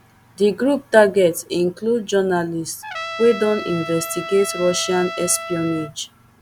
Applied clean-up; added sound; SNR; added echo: none; Trumpet; 10 dB; none.